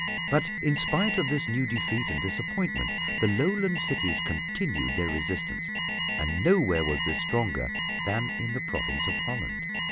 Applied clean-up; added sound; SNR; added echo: none; Alarm; 2 dB; none.